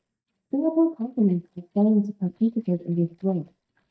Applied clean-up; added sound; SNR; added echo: neural mask model DeepFilterNet 3.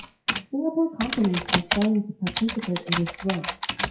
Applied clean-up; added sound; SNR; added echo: classical method WPE with log-MMSE.